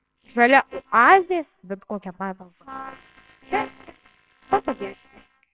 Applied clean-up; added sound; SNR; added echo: neural separator model SepFormer WHAMR!.